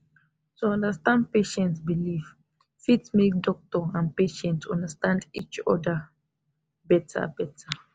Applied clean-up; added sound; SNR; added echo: none; none; none; none.